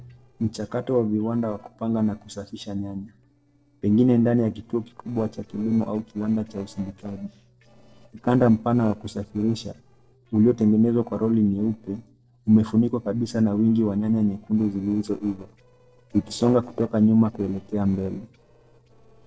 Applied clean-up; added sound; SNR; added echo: neural separator model SepFormer DNS4.